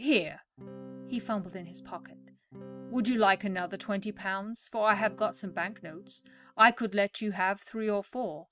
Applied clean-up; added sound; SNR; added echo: neural mask model RNNoise.